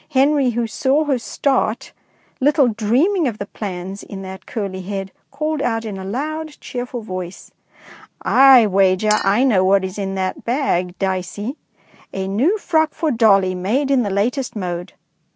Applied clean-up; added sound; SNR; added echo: none; Chink, clink; 17 dB; none.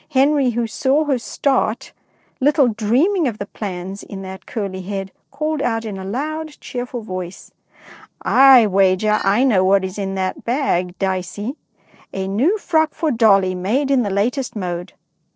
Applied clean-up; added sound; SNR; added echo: neural separator model SepFormer DNS4.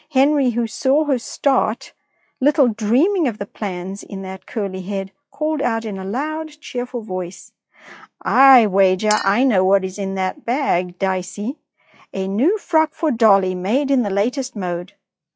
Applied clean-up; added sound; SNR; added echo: classical method log-MMSE.